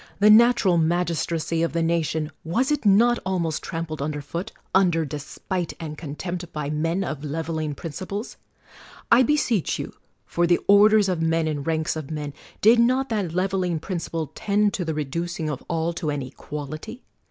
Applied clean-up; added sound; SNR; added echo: none; none; none; none.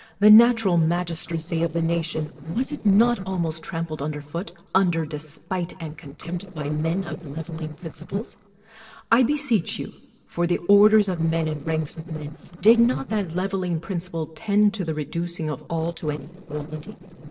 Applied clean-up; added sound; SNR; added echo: neural separator model SepFormer DNS4.